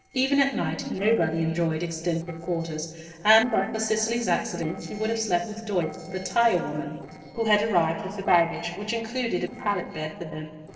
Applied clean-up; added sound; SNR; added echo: neural separator model SepFormer DNS4.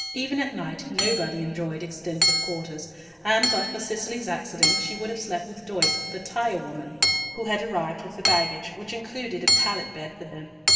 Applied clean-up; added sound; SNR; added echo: none; Hammer / Chink, clink; -1 dB; reverberation time 2.4 s.